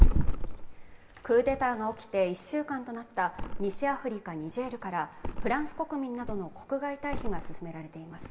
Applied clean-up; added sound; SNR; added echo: none; Thump, thud; -2 dB; reverberation time 2.8 s.